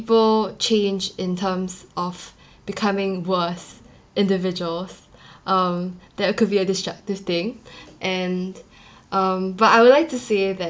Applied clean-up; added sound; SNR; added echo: none; none; none; none.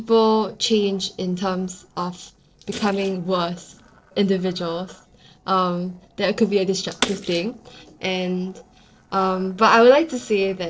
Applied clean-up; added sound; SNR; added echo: neural separator model SepFormer DNS4.